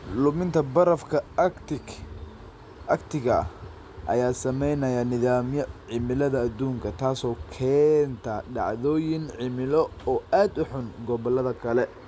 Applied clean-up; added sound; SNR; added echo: none; none; none; none.